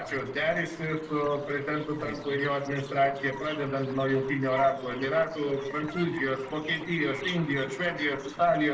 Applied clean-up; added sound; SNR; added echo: neural separator model SepFormer DNS4.